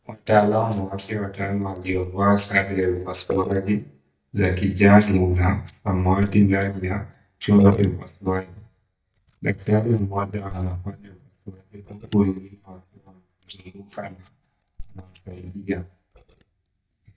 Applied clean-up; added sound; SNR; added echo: neural mask model DeepFilterNet 3.